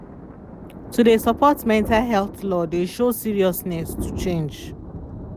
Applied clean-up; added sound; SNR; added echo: none; Thunder; 12 dB; none.